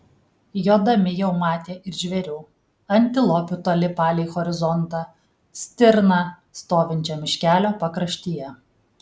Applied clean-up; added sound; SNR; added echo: none; none; none; none.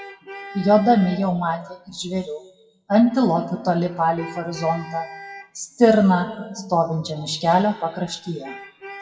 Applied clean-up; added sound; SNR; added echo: classical method WPE with log-MMSE.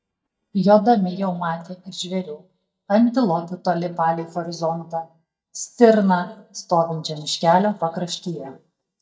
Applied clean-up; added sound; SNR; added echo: neural mask model DeepFilterNet 3.